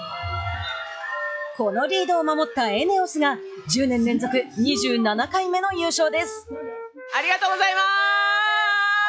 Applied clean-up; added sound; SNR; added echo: classical method log-MMSE.